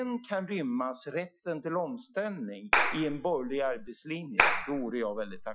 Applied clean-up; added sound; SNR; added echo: classical method Wiener filter.